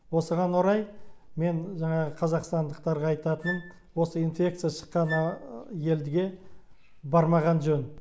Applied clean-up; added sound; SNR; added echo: none; Wind instrument, woodwind instrument; 14 dB; none.